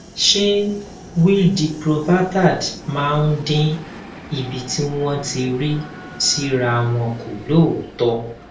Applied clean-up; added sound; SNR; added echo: none; Train; 17 dB; reverberation time 0.3 s.